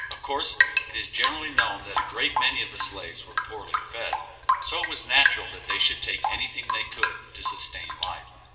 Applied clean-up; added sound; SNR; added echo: none; Drip / Rain; 0 dB; reverberation time 2.4 s.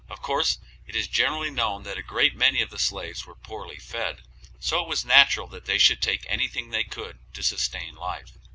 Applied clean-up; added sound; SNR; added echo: none; none; none; none.